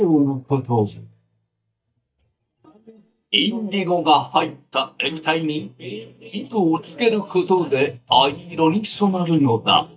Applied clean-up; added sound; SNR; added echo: neural mask model DeepFilterNet 3.